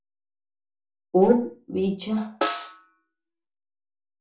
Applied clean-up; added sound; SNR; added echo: none; Snare drum; 6 dB; reverberation time 0.3 s.